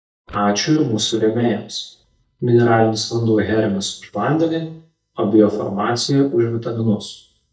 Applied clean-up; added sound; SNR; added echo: neural mask model DeepFilterNet 3.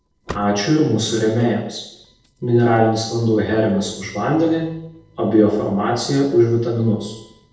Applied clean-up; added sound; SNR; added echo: neural separator model SepFormer DNS4.